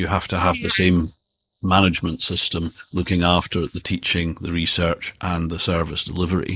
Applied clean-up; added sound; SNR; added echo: neural mask model Resemble Enhance denoiser.